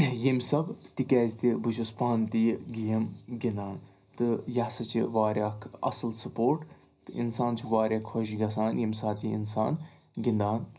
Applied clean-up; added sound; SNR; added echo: none; none; none; reverberation time 0.4 s.